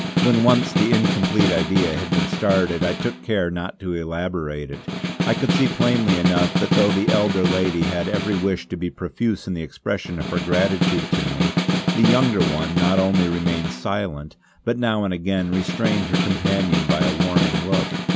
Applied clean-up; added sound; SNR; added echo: none; Snare drum; 1 dB; none.